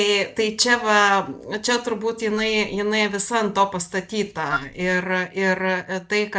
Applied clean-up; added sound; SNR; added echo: neural mask model DeepFilterNet 3.